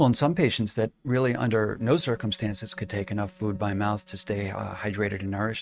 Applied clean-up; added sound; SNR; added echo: neural mask model RNNoise.